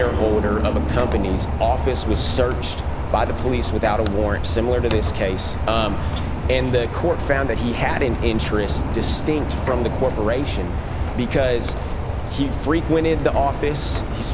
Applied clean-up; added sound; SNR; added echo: none; Rain; 0 dB; none.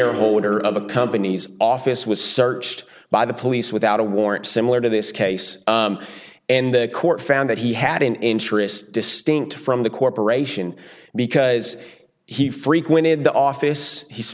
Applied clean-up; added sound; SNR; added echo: none; none; none; none.